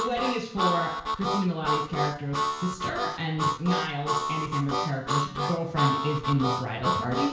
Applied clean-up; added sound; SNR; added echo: none; Harmonica; 0 dB; reverberation time 0.5 s.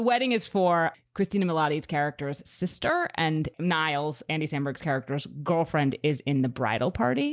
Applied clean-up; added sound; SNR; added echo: none; none; none; none.